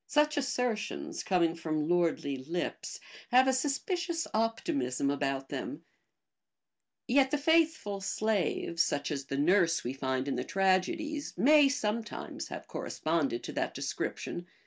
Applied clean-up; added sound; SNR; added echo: none; none; none; none.